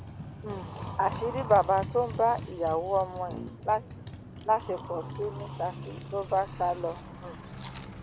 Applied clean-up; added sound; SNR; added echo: none; Brass instrument + Motorcycle; 10 dB; none.